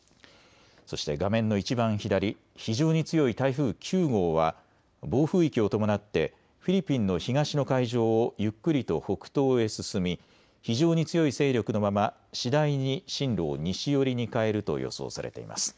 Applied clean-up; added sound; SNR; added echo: none; none; none; none.